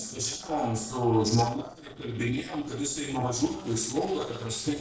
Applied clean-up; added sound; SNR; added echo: neural separator model SepFormer DNS4.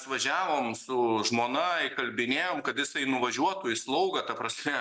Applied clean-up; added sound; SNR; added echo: none; none; none; none.